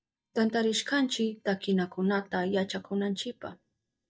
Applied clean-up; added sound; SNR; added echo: neural mask model DeepFilterNet 3.